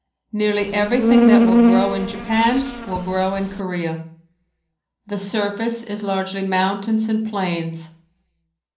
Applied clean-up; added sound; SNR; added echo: none; Insect; -4 dB; reverberation time 0.6 s.